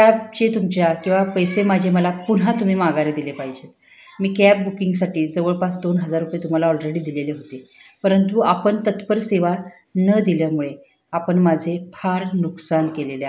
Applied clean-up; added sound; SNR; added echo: none; none; none; none.